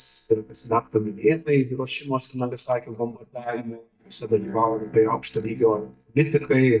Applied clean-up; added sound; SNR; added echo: neural mask model DeepFilterNet 3.